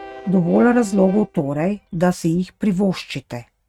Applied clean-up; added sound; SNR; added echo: neural mask model RNNoise.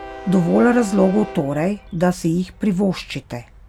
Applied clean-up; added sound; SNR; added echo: none; Train; 17 dB; none.